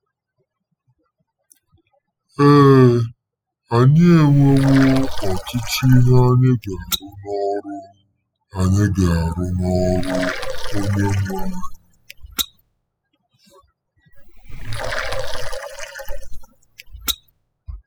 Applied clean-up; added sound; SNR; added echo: classical method spectral subtraction.